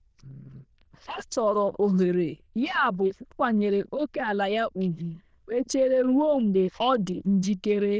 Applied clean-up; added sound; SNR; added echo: neural diffusion model UNIVERSE++.